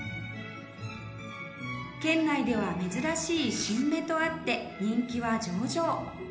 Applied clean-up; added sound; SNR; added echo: none; Domestic sounds, home sounds; 14 dB; reverberation time 1.0 s.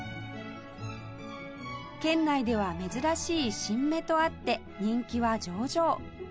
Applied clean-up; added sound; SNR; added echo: none; none; none; none.